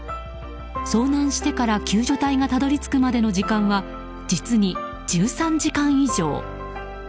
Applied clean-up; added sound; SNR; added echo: none; none; none; none.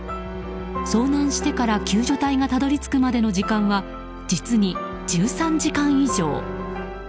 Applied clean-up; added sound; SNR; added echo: none; Bowed string instrument; 12 dB; none.